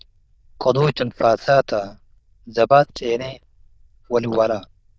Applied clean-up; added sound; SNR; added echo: neural diffusion model UNIVERSE++.